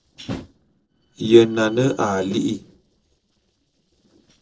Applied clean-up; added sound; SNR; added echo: neural separator model SepFormer DNS4.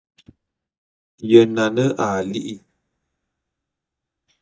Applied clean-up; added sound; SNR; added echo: neural mask model DeepFilterNet 3.